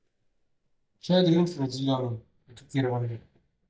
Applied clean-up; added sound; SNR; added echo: neural mask model DeepFilterNet 3.